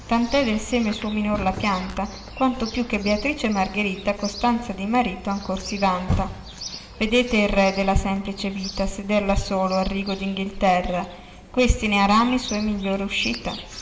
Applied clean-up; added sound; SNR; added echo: none; Chirp, tweet; 13 dB; reverberation time 2.9 s.